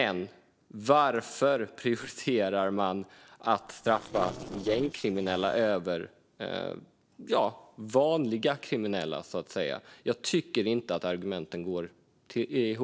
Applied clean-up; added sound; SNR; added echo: neural separator model SepFormer DNS4.